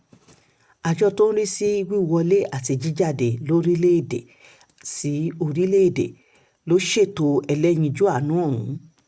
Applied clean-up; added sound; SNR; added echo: none; none; none; none.